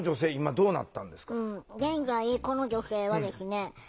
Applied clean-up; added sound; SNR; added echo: none; none; none; none.